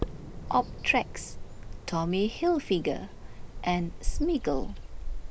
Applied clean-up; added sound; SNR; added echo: none; Bird vocalization, bird call, bird song; 4 dB; none.